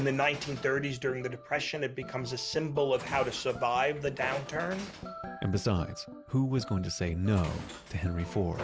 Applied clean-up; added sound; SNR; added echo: none; Train; 16 dB; none.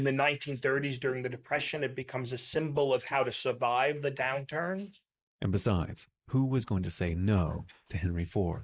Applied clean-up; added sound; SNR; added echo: neural mask model Resemble Enhance denoiser.